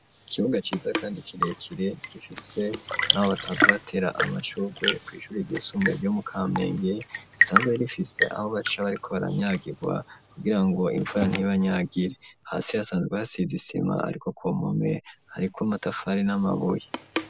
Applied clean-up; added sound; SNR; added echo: none; Tap / Fill (with liquid) / Trickle, dribble / Chirp, tweet / Engine; 4 dB; none.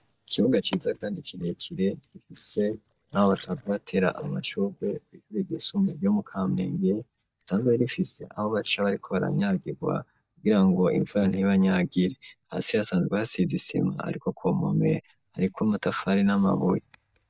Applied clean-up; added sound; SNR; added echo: neural mask model DeepFilterNet 3.